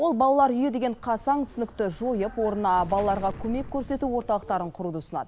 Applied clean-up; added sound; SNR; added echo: none; Explosion; 17 dB; none.